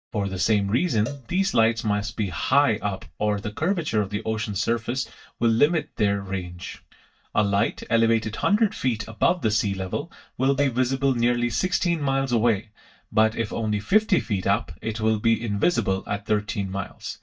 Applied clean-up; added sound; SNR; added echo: neural mask model DeepFilterNet 3.